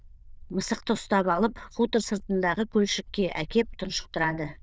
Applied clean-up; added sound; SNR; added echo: neural diffusion model UNIVERSE++.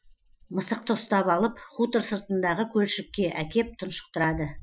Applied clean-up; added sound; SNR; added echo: classical method Wiener filter.